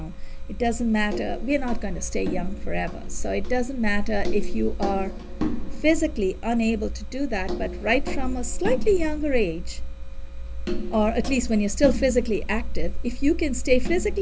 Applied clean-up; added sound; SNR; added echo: none; none; none; none.